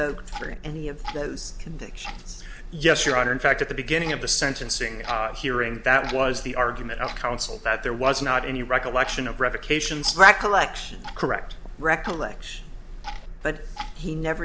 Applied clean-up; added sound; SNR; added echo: none; Clock; 19 dB; none.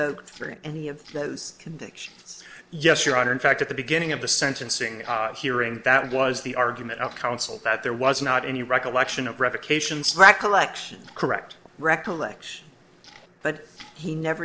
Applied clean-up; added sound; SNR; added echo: neural separator model SepFormer DNS4.